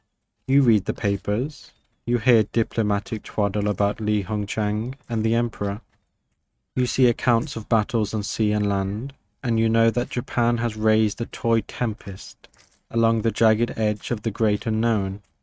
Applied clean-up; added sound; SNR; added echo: neural mask model RNNoise.